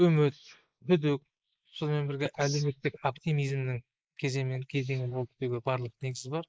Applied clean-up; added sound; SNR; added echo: neural mask model Resemble Enhance denoiser.